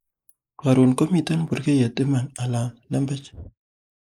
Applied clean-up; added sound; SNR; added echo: neural mask model Resemble Enhance denoiser.